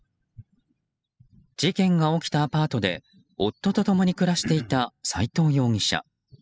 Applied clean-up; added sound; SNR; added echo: classical method spectral subtraction.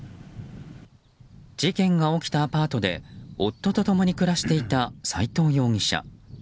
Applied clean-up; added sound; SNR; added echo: none; Cough; 8 dB; none.